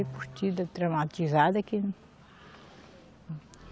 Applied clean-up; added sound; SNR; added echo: none; Bowed string instrument; 19 dB; none.